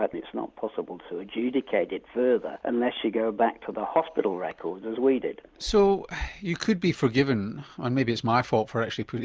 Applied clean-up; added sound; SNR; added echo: none; none; none; none.